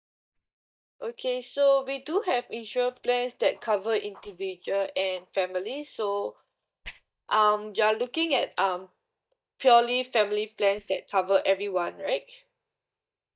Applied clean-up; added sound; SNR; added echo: neural mask model DeepFilterNet 3.